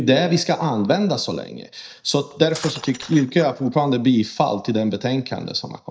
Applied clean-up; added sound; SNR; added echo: neural mask model DeepFilterNet 3.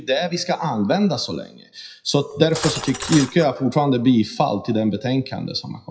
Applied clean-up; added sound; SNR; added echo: classical method WPE with log-MMSE.